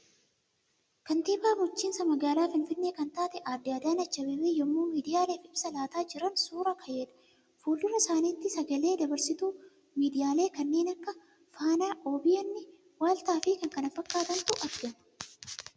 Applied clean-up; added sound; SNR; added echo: none; none; none; none.